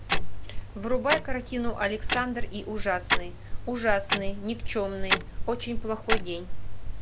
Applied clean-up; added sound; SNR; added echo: none; Clock; -4 dB; none.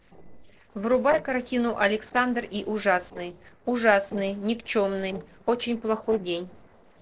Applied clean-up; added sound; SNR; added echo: neural separator model SepFormer DNS4.